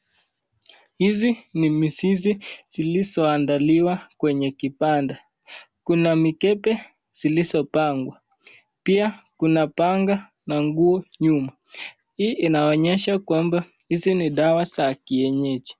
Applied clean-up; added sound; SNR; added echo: none; none; none; none.